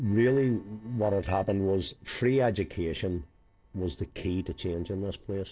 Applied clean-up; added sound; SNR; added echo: neural separator model SepFormer DNS4.